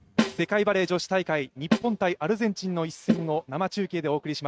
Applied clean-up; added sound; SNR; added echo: neural mask model RNNoise.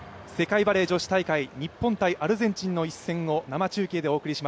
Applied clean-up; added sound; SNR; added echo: none; none; none; none.